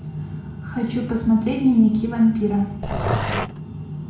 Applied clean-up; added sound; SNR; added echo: none; Growling; 4 dB; reverberation time 0.6 s.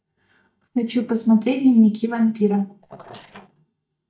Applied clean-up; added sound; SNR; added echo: neural mask model DeepFilterNet 3.